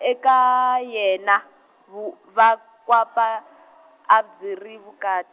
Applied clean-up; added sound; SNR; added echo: none; none; none; none.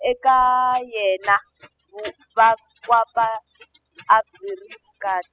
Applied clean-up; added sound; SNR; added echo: classical method spectral subtraction.